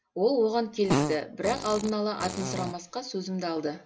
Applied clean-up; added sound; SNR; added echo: none; Fart; 5 dB; none.